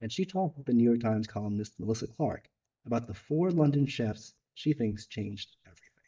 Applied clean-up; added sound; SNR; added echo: neural mask model DeepFilterNet 3.